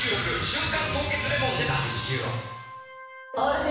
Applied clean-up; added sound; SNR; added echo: none; Organ; 16 dB; reverberation time 1.1 s.